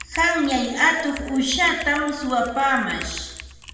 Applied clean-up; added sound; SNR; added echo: none; Typing; 16 dB; reverberation time 1.0 s.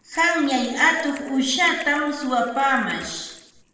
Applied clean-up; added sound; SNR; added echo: neural separator model SepFormer DNS4.